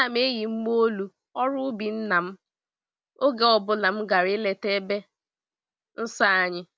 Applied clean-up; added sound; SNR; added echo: none; none; none; none.